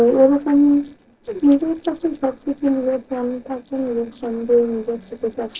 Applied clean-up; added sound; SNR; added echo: neural separator model SepFormer DNS4.